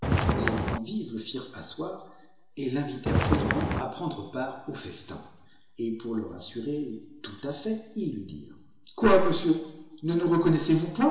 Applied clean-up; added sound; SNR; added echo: none; Walk, footsteps; -3 dB; reverberation time 1.0 s.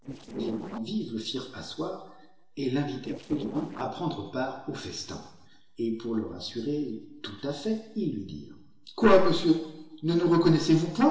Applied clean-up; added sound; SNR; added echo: neural separator model SepFormer DNS4.